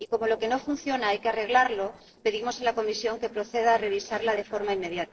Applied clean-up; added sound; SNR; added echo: neural separator model SepFormer DNS4.